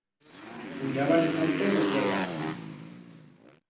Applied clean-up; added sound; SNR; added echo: none; Motorcycle; 3 dB; reverberation time 0.8 s.